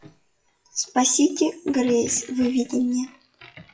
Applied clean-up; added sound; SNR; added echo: classical method WPE with log-MMSE.